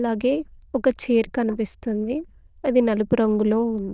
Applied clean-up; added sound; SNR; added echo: neural diffusion model UNIVERSE++.